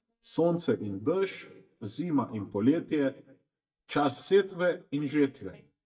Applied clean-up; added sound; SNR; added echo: neural mask model DeepFilterNet 3.